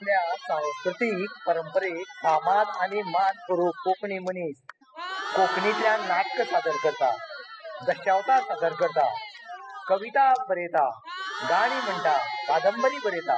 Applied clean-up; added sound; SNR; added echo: classical method spectral subtraction.